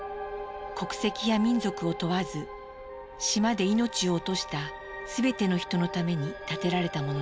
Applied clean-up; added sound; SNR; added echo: none; none; none; none.